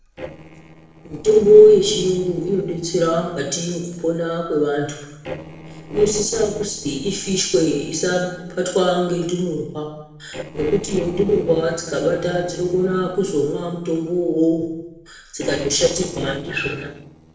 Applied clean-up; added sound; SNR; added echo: neural separator model SepFormer DNS4.